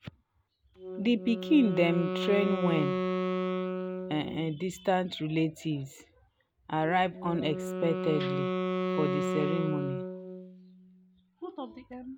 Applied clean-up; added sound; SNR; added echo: none; Wind instrument, woodwind instrument; 3 dB; none.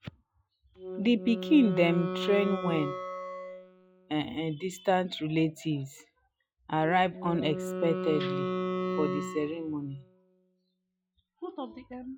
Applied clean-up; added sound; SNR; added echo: classical method log-MMSE.